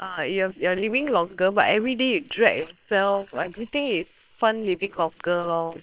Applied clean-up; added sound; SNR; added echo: neural separator model SepFormer WHAM!.